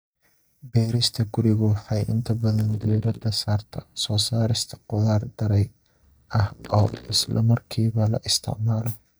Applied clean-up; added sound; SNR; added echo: neural mask model DeepFilterNet 3.